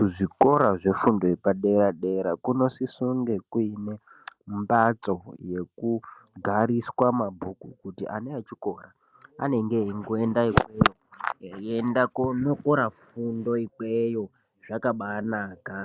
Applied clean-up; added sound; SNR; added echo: none; none; none; none.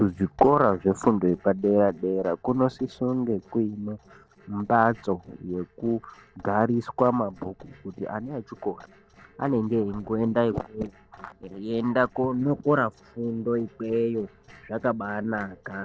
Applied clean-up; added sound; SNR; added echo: neural separator model SepFormer DNS4.